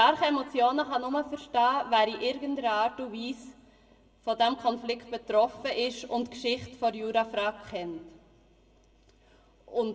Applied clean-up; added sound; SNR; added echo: none; none; none; reverberation time 1.2 s.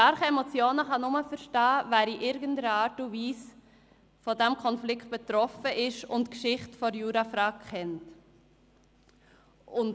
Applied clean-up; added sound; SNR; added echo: none; none; none; none.